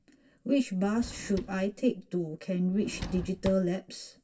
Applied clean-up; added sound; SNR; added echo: none; Drawer open or close; 13 dB; reverberation time 0.2 s.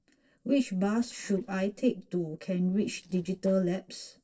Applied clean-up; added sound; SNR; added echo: neural separator model SepFormer DNS4.